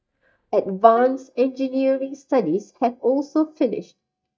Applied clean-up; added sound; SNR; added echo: neural mask model DeepFilterNet 3.